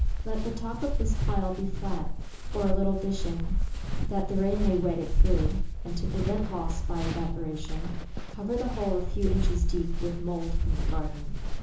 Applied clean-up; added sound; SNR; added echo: none; Walk, footsteps; -5 dB; reverberation time 0.6 s.